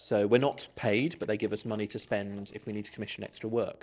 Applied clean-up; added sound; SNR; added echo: neural separator model SepFormer DNS4.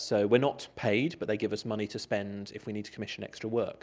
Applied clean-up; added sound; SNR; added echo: none; none; none; none.